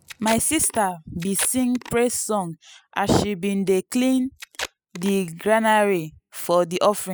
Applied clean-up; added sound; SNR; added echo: classical method spectral subtraction.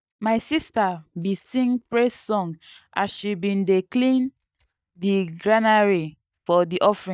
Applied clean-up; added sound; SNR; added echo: neural mask model DeepFilterNet 3.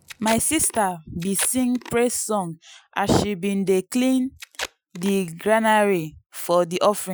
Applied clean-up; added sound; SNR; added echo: classical method Wiener filter.